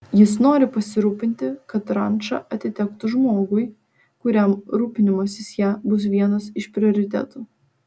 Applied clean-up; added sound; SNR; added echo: none; none; none; none.